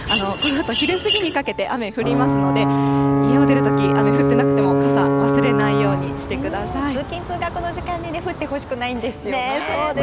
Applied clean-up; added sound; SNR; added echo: none; Alarm / Ocean / Boat, Water vehicle + Mechanisms; -4 dB; none.